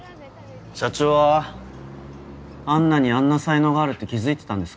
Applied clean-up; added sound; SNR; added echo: none; none; none; none.